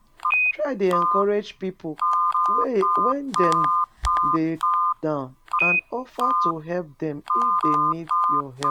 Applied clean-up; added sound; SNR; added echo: none; Telephone; -5 dB; none.